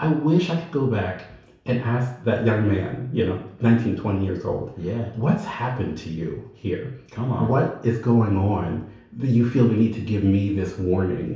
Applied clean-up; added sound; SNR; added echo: none; none; none; reverberation time 0.6 s.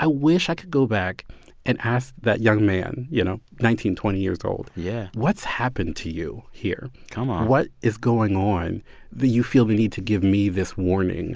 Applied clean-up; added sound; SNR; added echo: none; none; none; none.